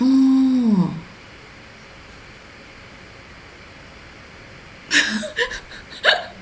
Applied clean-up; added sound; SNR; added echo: none; none; none; none.